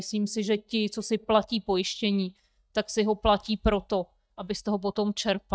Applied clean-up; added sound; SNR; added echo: neural mask model DeepFilterNet 3.